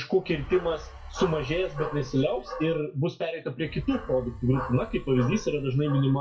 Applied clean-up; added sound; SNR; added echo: classical method WPE with log-MMSE.